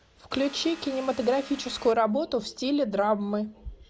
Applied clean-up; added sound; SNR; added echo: none; Vehicle; 17 dB; none.